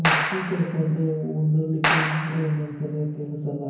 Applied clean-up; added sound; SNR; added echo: none; Clapping; 3 dB; reverberation time 0.9 s.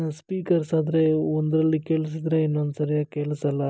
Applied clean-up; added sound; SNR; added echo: none; none; none; none.